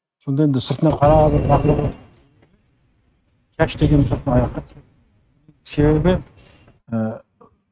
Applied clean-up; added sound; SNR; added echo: neural mask model RNNoise.